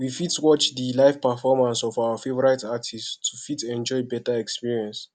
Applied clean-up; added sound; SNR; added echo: none; none; none; none.